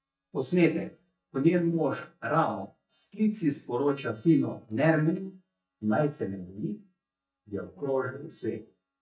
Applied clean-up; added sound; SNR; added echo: neural mask model DeepFilterNet 3.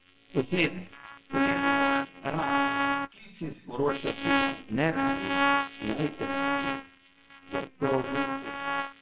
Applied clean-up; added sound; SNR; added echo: neural separator model SepFormer WHAMR!.